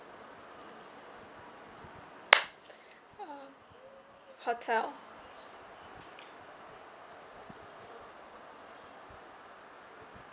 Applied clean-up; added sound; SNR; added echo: none; none; none; none.